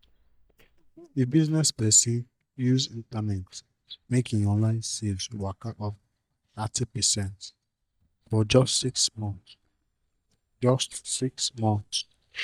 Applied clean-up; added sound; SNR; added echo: neural mask model DeepFilterNet 3.